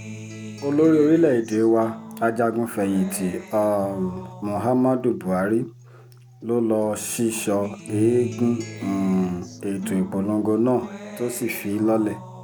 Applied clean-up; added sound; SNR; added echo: none; Acoustic guitar; 15 dB; none.